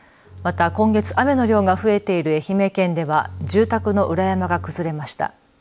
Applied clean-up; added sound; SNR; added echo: none; Bowed string instrument; 13 dB; none.